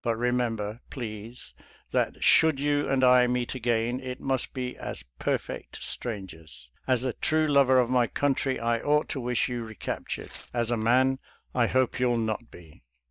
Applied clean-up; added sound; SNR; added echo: neural mask model DeepFilterNet 3.